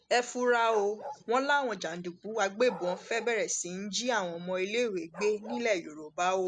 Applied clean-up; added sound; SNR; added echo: none; Bark; 18 dB; none.